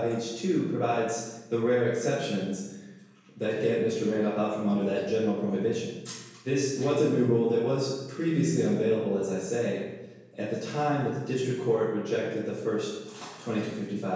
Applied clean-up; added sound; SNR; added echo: none; none; none; reverberation time 1.0 s.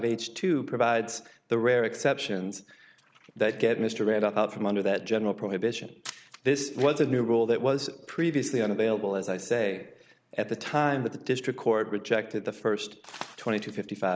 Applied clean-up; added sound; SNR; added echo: none; none; none; none.